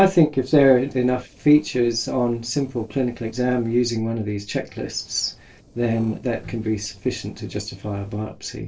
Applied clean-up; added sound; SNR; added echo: neural separator model SepFormer DNS4.